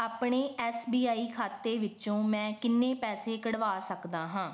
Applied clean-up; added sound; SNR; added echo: none; none; none; none.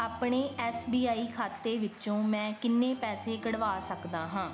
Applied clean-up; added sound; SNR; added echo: none; Organ; 16 dB; none.